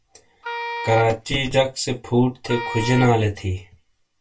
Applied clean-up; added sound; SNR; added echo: none; Wind instrument, woodwind instrument; 9 dB; reverberation time 0.2 s.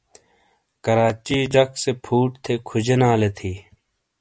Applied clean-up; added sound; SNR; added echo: none; none; none; none.